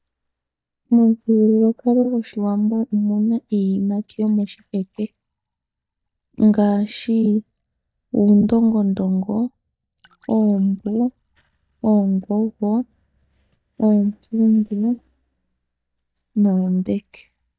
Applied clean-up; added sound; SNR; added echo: neural mask model DeepFilterNet 3.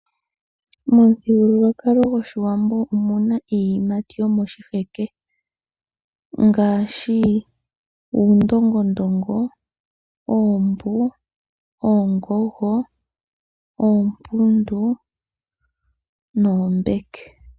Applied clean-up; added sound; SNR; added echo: none; none; none; none.